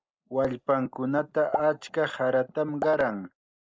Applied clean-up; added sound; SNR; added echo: neural mask model Resemble Enhance denoiser.